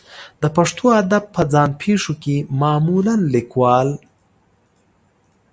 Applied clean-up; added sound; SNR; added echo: none; none; none; none.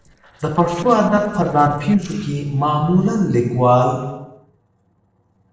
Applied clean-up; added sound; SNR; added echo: neural separator model SepFormer DNS4.